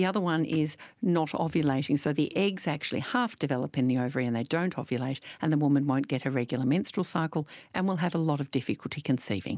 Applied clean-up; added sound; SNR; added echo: none; none; none; none.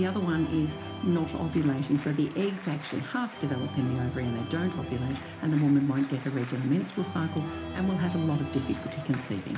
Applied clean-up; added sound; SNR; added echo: none; Organ; 10 dB; reverberation time 0.4 s.